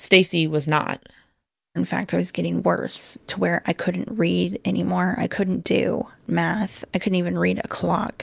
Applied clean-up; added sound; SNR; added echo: none; none; none; none.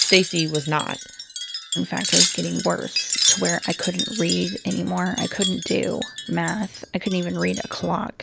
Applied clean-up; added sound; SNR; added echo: none; Wind chime; 2 dB; none.